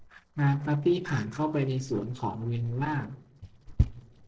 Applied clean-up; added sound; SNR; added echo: neural separator model SepFormer DNS4.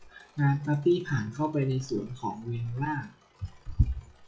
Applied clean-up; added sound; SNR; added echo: classical method WPE with log-MMSE.